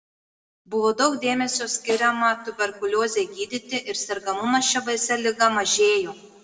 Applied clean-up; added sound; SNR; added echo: none; Snare drum; 16 dB; reverberation time 1.1 s.